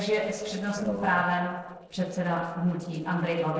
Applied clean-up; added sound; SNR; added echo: neural separator model SepFormer DNS4.